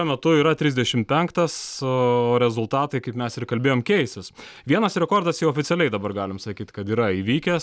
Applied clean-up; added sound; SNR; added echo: none; none; none; none.